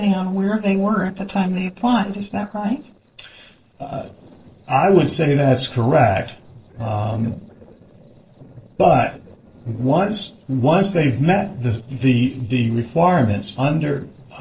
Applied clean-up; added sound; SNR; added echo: neural separator model SepFormer DNS4.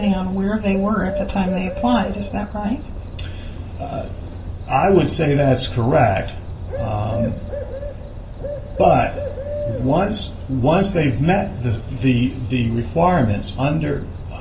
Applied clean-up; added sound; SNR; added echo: none; Bird; 10 dB; reverberation time 0.2 s.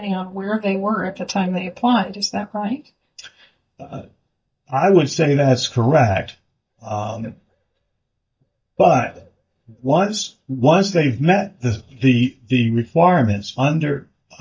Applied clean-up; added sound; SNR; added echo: neural mask model DeepFilterNet 3.